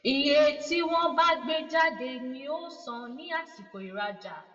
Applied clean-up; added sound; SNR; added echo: none; none; none; reverberation time 1.3 s.